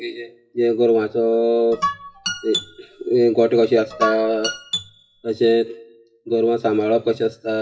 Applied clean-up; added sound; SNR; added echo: classical method WPE with log-MMSE.